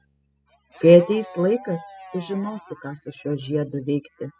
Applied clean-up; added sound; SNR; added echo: classical method spectral subtraction.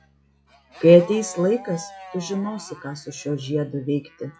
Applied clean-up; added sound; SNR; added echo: classical method log-MMSE.